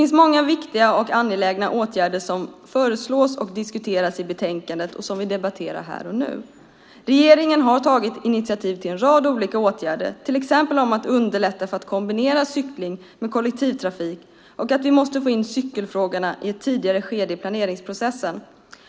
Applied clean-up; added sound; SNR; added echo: none; none; none; none.